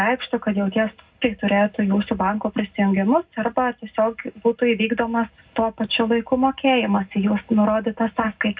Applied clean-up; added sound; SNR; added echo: none; none; none; reverberation time 0.3 s.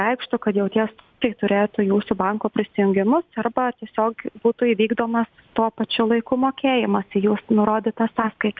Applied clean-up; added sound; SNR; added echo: none; none; none; none.